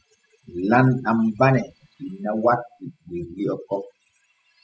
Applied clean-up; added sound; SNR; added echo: classical method spectral subtraction.